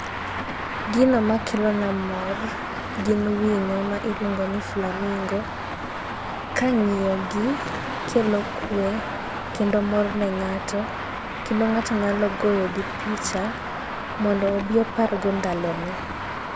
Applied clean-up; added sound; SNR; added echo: none; Traffic noise, roadway noise; 5 dB; none.